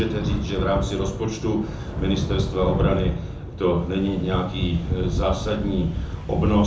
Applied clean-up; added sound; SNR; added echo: none; Thunder / Rain; 3 dB; reverberation time 0.6 s.